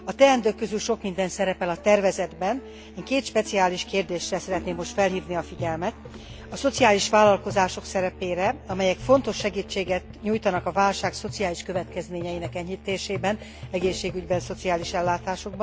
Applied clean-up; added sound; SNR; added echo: none; Musical instrument; 15 dB; none.